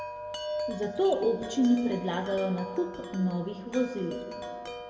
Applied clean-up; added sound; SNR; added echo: none; Wind chime; 9 dB; reverberation time 2.1 s.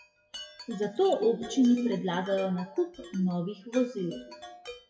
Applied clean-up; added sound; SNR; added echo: classical method WPE with log-MMSE.